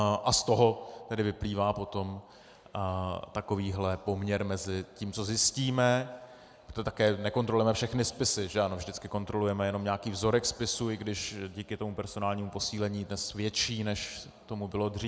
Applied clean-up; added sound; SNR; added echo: none; none; none; none.